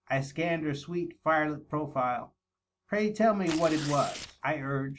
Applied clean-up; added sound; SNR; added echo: none; Tearing; 13 dB; none.